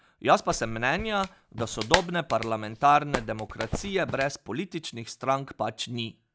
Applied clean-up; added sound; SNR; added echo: none; Clapping; 7 dB; none.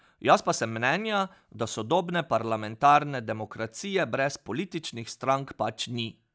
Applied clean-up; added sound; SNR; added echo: none; none; none; none.